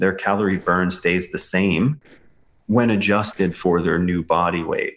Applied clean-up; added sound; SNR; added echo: neural separator model SepFormer DNS4.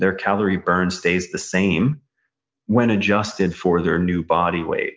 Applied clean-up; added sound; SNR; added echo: none; none; none; none.